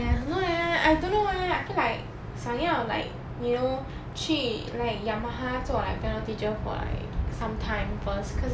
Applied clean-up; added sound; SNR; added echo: none; none; none; none.